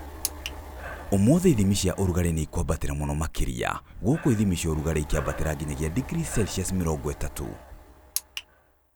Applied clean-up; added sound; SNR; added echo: none; Breathing; 15 dB; none.